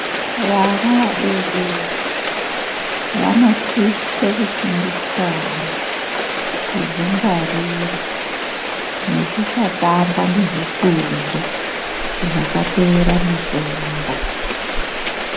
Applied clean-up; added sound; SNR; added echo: none; Rain; 2 dB; reverberation time 0.2 s.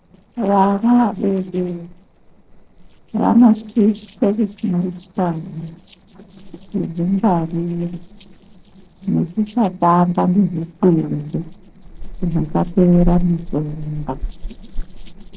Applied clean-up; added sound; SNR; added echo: neural separator model SepFormer DNS4.